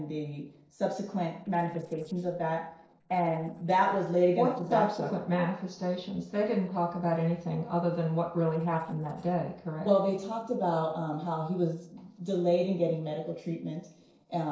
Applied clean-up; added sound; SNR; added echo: neural separator model SepFormer DNS4.